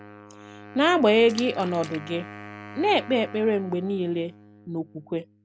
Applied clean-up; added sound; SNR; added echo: none; Splash, splatter + Wind instrument, woodwind instrument; 17 dB; none.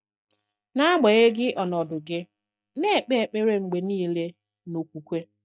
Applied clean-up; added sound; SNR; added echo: neural mask model DeepFilterNet 3.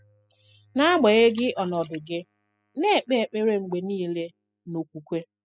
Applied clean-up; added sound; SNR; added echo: classical method spectral subtraction.